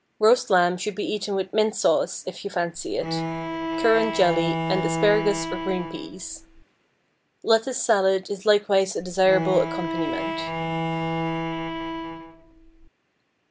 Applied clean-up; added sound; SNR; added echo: none; Bowed string instrument; 4 dB; none.